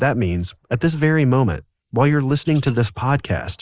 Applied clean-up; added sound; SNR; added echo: neural mask model Resemble Enhance denoiser.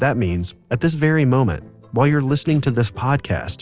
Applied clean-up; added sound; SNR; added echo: neural separator model SepFormer DNS4.